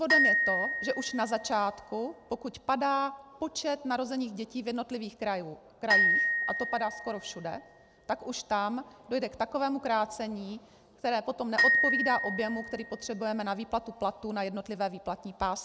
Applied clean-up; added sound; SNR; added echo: none; Glockenspiel; -1 dB; none.